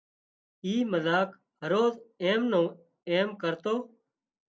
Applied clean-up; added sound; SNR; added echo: none; none; none; none.